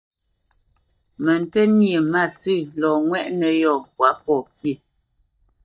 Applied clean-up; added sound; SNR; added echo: neural mask model DeepFilterNet 3.